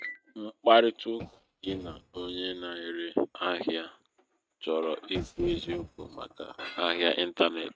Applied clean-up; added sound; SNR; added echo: neural mask model RNNoise.